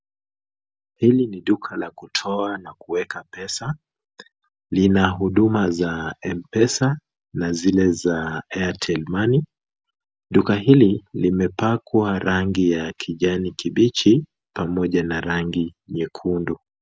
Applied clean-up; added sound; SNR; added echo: none; none; none; none.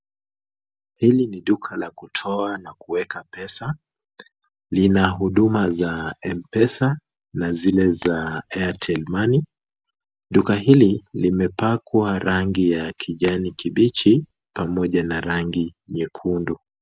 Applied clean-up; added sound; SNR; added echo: none; Tap; 20 dB; none.